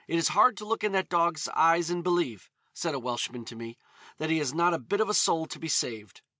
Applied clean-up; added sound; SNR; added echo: none; none; none; none.